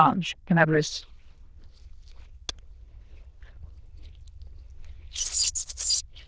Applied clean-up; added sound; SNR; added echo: neural diffusion model UNIVERSE++.